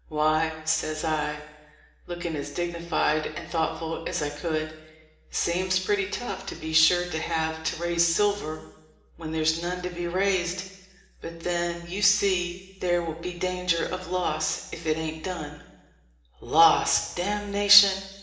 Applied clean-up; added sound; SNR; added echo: none; none; none; reverberation time 1.0 s.